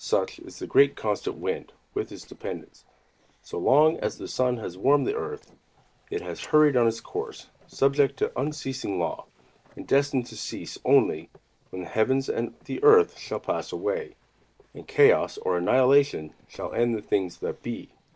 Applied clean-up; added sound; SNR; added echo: neural separator model SepFormer DNS4.